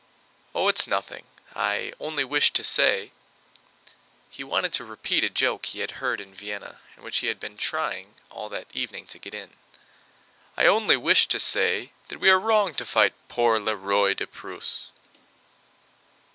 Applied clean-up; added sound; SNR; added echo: none; none; none; none.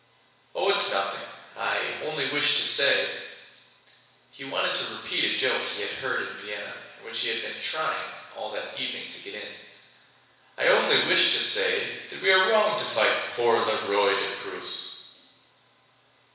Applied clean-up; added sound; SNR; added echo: none; none; none; reverberation time 1.1 s.